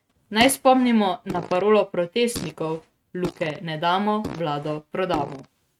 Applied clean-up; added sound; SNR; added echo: neural mask model RNNoise.